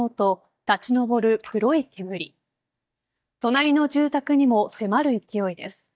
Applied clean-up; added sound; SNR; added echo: neural mask model DeepFilterNet 3.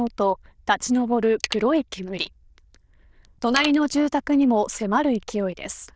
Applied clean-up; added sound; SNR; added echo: neural diffusion model UNIVERSE++.